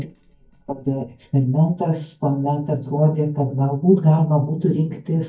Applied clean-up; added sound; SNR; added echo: neural mask model DeepFilterNet 3.